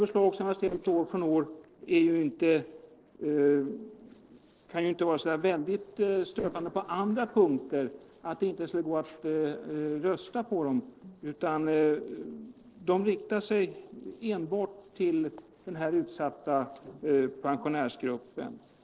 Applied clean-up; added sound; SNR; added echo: neural separator model SepFormer DNS4.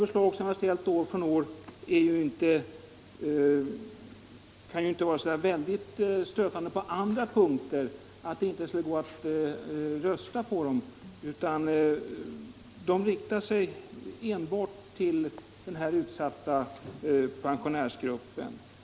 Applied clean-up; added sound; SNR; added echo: none; none; none; none.